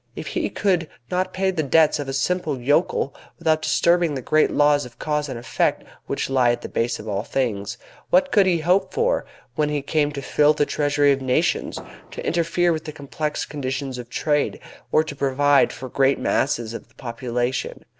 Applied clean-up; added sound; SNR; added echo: none; Fireworks; 18 dB; none.